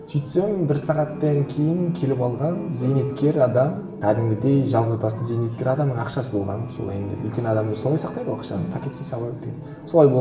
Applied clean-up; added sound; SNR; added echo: none; Bowed string instrument; 19 dB; reverberation time 0.9 s.